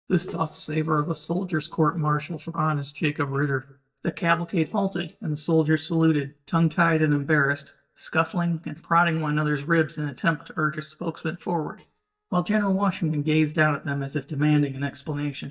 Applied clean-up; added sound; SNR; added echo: neural mask model DeepFilterNet 3.